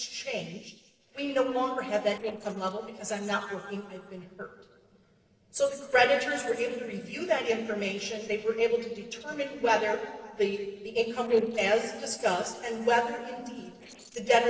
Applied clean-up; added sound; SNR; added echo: neural separator model SepFormer DNS4.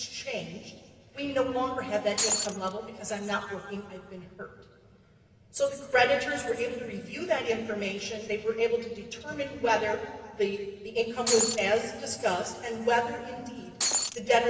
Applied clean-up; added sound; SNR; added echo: none; Shatter; -1 dB; reverberation time 1.9 s.